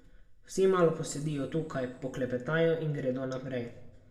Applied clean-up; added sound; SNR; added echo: none; none; none; reverberation time 1.2 s.